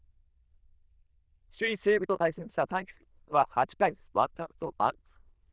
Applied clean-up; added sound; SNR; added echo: neural diffusion model UNIVERSE++.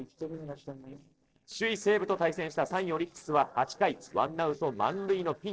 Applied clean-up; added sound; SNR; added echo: neural separator model SepFormer DNS4.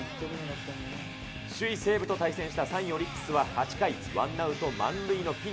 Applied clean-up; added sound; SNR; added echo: none; Wind instrument, woodwind instrument; 20 dB; none.